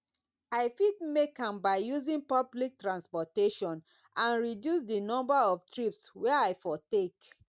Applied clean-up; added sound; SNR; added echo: none; none; none; none.